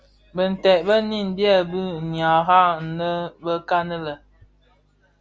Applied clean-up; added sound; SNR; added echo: none; none; none; none.